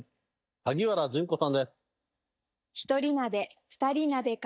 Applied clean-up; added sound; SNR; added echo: neural mask model DeepFilterNet 3.